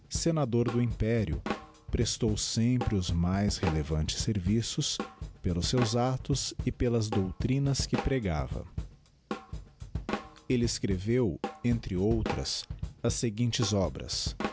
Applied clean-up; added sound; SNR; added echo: none; Drum kit; 8 dB; none.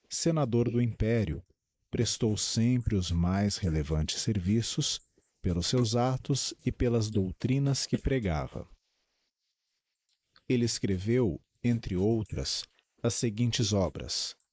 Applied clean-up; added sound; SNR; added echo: neural mask model Resemble Enhance denoiser.